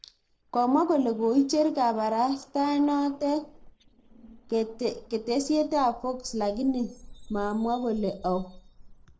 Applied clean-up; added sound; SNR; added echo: neural separator model SepFormer DNS4.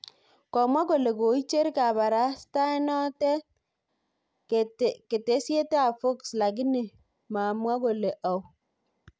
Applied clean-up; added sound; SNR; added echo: none; none; none; none.